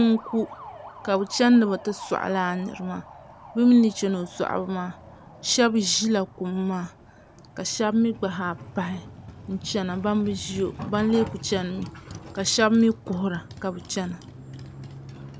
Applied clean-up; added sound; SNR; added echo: none; Motorcycle; 17 dB; none.